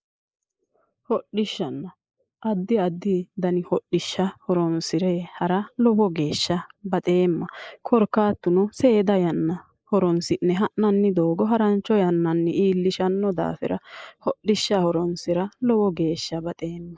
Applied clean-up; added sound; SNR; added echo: neural mask model Resemble Enhance denoiser.